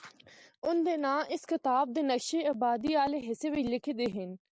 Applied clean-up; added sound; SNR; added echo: none; none; none; none.